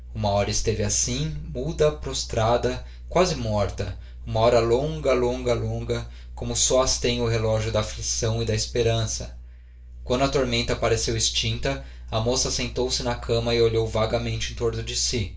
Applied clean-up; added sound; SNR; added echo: none; none; none; reverberation time 0.3 s.